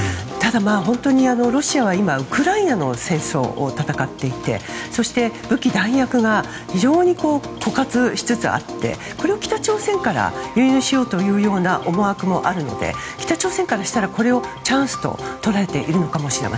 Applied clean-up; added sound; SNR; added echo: none; none; none; none.